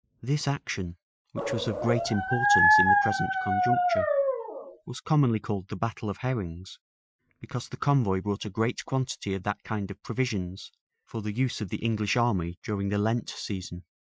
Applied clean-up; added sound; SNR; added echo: classical method Wiener filter.